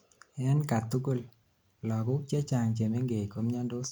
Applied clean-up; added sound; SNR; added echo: none; none; none; none.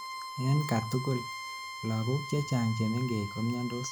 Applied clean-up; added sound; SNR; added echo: none; Bowed string instrument; 9 dB; none.